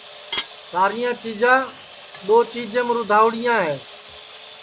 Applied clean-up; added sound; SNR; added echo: none; Sawing + Dishes, pots, and pans / Glass; 15 dB; none.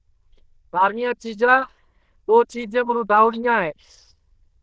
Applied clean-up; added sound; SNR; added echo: neural diffusion model UNIVERSE++.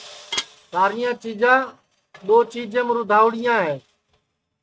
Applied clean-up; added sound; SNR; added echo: neural mask model RNNoise.